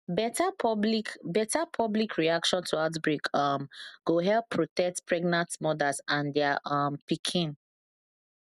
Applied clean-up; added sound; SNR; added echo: none; none; none; none.